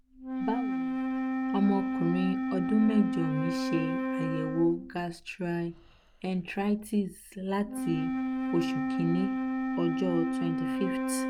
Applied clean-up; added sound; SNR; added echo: none; Wind instrument, woodwind instrument; 0 dB; none.